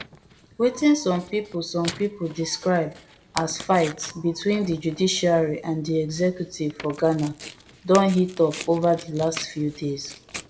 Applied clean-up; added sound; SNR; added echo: none; Tearing; 17 dB; reverberation time 0.5 s.